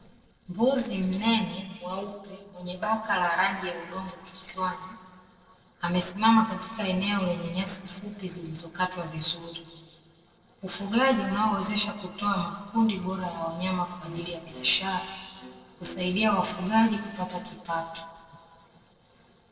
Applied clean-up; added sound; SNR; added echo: neural separator model SepFormer DNS4.